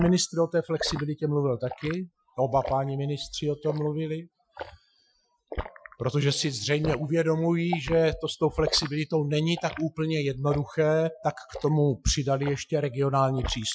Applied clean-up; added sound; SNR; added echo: classical method Wiener filter.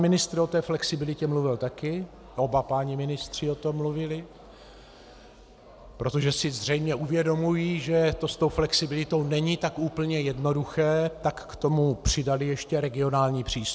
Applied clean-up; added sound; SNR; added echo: none; none; none; none.